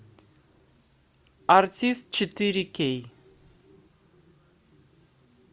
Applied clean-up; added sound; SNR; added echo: none; none; none; none.